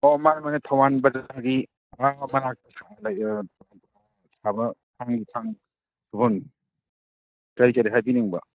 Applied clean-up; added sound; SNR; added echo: neural mask model DeepFilterNet 3.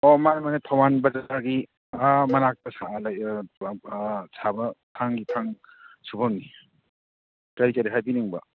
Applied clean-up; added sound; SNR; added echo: none; Cowbell; 16 dB; none.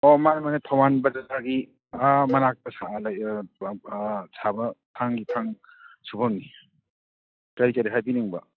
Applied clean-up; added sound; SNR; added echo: classical method log-MMSE.